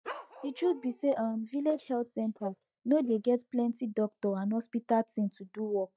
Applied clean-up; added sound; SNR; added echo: neural mask model DeepFilterNet 3.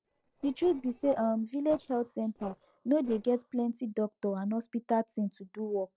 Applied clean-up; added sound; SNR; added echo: neural separator model SepFormer DNS4.